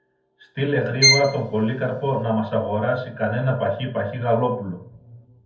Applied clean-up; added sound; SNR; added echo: none; Bowed string instrument; -1 dB; reverberation time 0.6 s.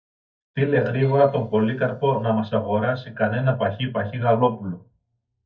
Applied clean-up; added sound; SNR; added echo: neural mask model DeepFilterNet 3.